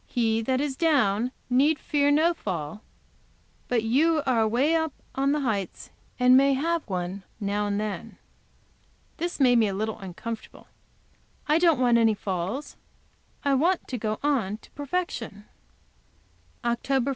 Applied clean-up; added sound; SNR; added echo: none; none; none; none.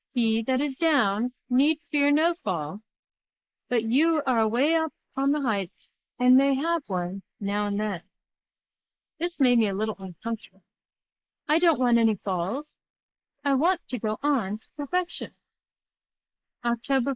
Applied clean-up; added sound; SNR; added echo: neural mask model Resemble Enhance denoiser.